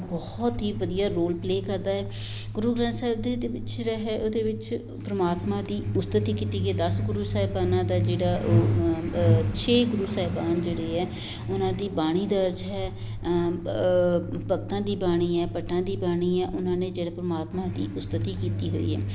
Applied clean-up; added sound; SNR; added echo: none; Truck; 3 dB; none.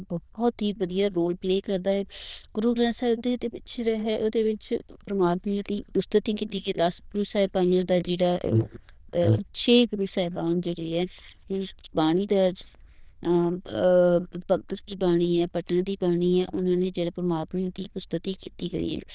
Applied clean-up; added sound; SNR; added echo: neural diffusion model UNIVERSE++.